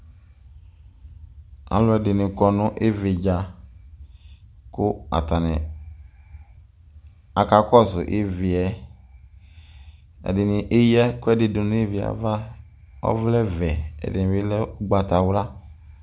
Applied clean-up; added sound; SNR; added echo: none; none; none; none.